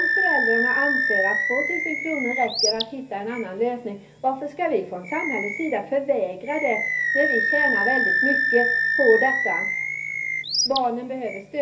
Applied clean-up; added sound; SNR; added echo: none; Animal; -1 dB; reverberation time 0.3 s.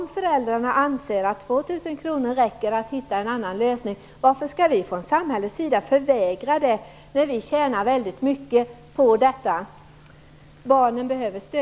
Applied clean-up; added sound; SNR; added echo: none; none; none; none.